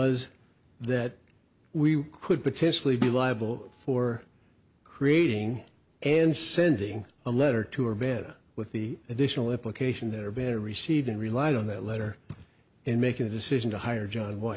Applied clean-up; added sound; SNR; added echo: none; Snare drum; 12 dB; none.